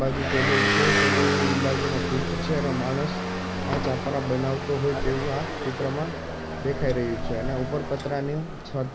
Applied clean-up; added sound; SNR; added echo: none; Motor vehicle (road) / Engine; -1 dB; none.